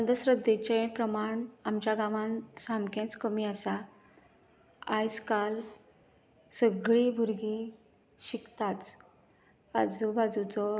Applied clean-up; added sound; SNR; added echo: none; none; none; none.